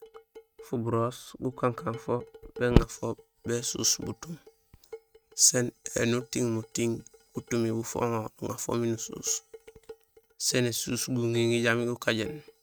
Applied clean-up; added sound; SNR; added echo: neural mask model RNNoise.